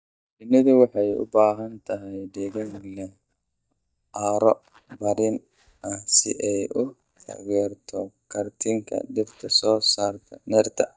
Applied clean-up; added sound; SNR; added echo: neural mask model DeepFilterNet 3.